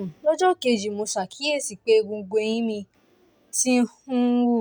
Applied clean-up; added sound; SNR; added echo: none; none; none; none.